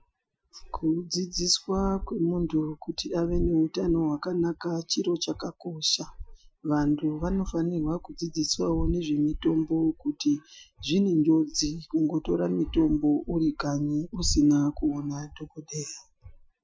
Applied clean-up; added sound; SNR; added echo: classical method Wiener filter.